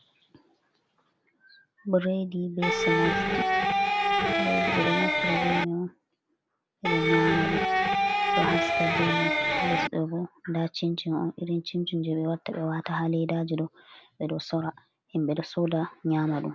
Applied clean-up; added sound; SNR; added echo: none; Electric guitar; -5 dB; none.